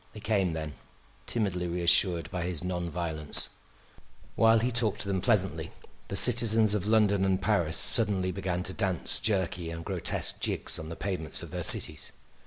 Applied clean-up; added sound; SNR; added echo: none; none; none; none.